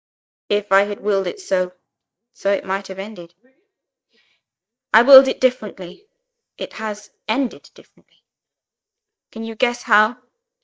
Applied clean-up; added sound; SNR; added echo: neural mask model DeepFilterNet 3.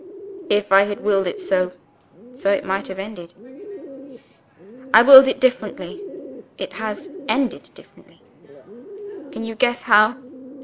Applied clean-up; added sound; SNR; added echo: none; Bird; 16 dB; none.